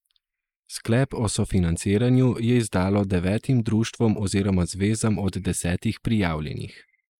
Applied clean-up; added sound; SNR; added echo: neural mask model Resemble Enhance denoiser.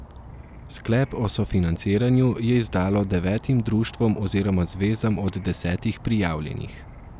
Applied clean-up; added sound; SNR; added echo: none; Insect / Frog; 18 dB; none.